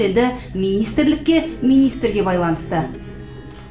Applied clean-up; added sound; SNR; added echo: none; Plucked string instrument; 16 dB; reverberation time 0.5 s.